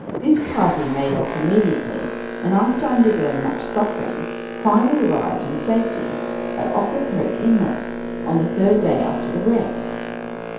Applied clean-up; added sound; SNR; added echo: none; Boat, Water vehicle; 6 dB; reverberation time 0.8 s.